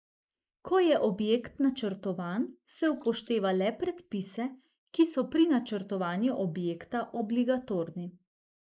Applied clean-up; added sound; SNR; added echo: neural mask model Resemble Enhance denoiser.